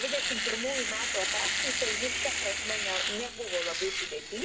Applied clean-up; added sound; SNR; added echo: none; Domestic sounds, home sounds; -4 dB; reverberation time 1.1 s.